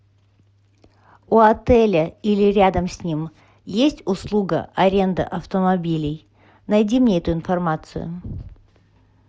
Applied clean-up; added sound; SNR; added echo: none; none; none; none.